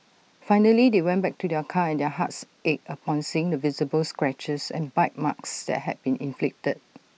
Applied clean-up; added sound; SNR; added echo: none; none; none; none.